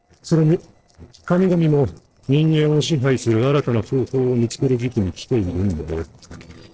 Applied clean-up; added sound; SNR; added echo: neural separator model SepFormer DNS4.